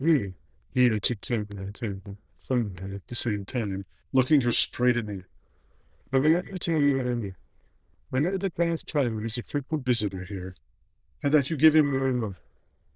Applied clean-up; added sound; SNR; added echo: neural diffusion model UNIVERSE++.